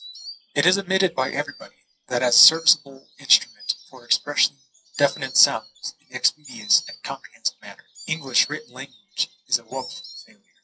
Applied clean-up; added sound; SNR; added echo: classical method WPE with log-MMSE.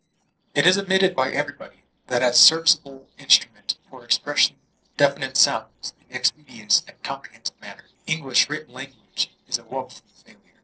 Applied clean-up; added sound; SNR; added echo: neural separator model SepFormer DNS4.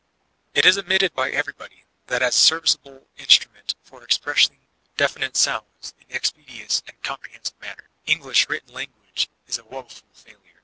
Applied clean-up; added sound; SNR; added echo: none; none; none; none.